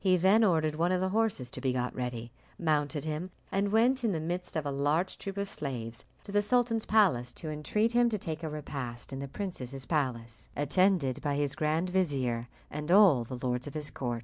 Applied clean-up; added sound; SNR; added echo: none; none; none; none.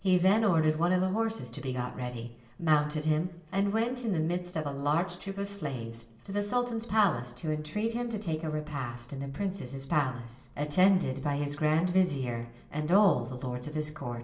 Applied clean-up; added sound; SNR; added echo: none; none; none; reverberation time 0.8 s.